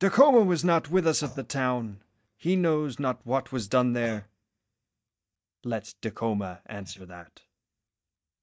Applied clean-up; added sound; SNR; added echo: neural mask model DeepFilterNet 3.